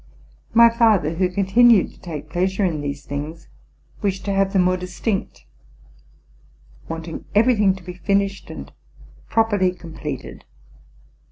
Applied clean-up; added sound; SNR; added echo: none; none; none; none.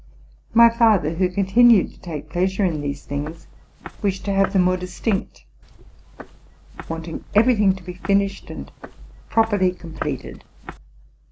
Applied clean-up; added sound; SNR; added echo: none; Walk, footsteps; 15 dB; none.